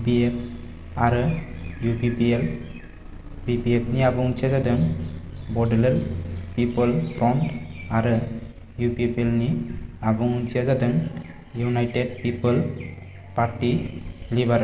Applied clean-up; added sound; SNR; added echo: none; none; none; none.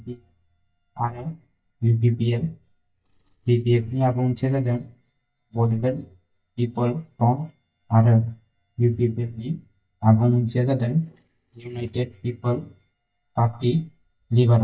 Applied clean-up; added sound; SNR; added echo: neural mask model DeepFilterNet 3.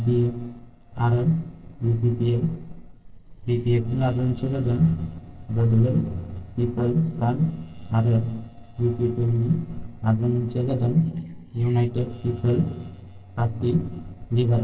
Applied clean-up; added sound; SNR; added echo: neural separator model SepFormer DNS4.